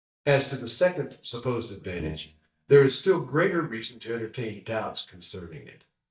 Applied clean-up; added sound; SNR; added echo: neural mask model DeepFilterNet 3.